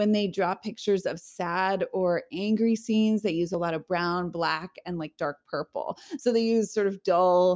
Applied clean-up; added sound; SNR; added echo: none; none; none; none.